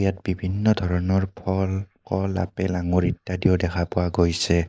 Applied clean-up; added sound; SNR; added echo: neural mask model Resemble Enhance denoiser.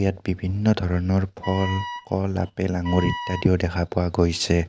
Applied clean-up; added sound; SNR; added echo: none; Wind instrument, woodwind instrument; 12 dB; none.